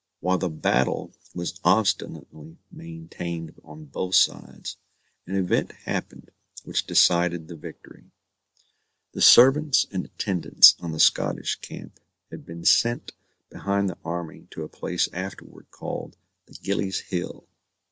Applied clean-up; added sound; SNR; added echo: none; none; none; none.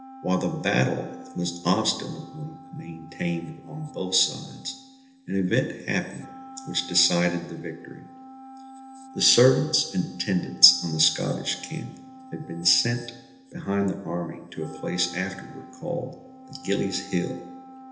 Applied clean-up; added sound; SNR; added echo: none; Wind instrument, woodwind instrument; 18 dB; reverberation time 1.4 s.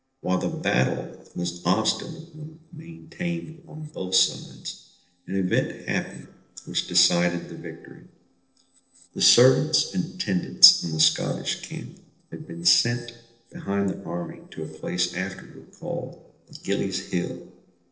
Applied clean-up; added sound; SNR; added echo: neural separator model SepFormer DNS4.